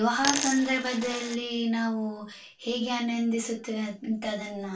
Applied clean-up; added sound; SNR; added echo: none; Coin (dropping); 4 dB; reverberation time 0.2 s.